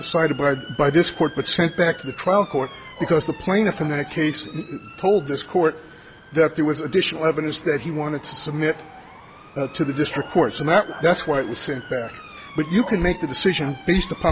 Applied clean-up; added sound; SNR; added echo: none; Bark + Motor vehicle (road) / Siren; 18 dB; none.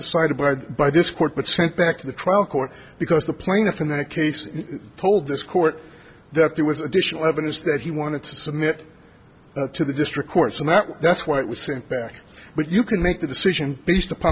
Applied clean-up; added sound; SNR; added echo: none; none; none; none.